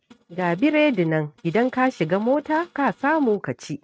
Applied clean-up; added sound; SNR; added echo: neural mask model RNNoise.